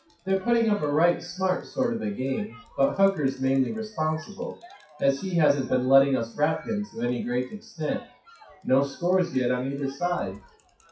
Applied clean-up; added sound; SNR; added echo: classical method WPE with log-MMSE.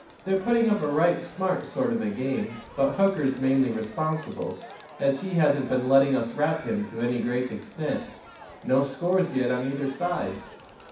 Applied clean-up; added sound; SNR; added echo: none; Crowd; 20 dB; reverberation time 0.6 s.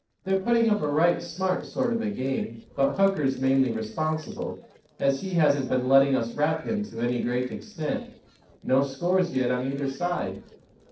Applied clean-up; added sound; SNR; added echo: neural separator model SepFormer DNS4.